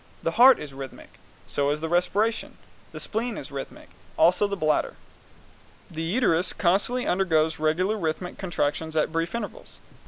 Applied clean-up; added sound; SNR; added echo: none; none; none; none.